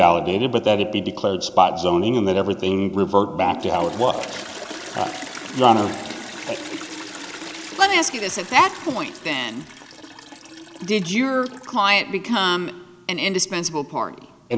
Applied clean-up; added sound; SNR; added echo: none; Toilet flush; 16 dB; none.